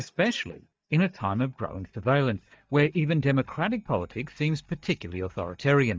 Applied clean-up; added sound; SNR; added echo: neural mask model DeepFilterNet 3.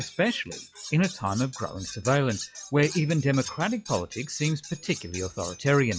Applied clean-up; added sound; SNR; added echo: classical method log-MMSE.